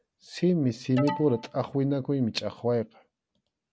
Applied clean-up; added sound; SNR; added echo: none; Alarm; 9 dB; none.